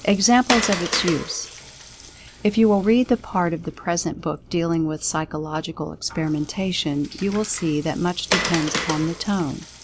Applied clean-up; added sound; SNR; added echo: none; Water; 9 dB; none.